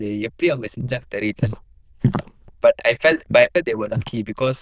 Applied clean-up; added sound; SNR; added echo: neural diffusion model UNIVERSE++.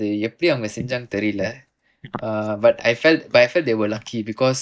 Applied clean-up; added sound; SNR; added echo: neural mask model DeepFilterNet 3.